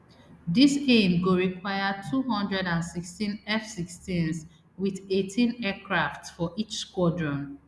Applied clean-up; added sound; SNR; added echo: none; none; none; none.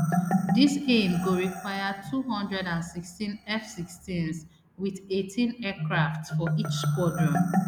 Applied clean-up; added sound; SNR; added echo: none; Marimba, xylophone; 2 dB; none.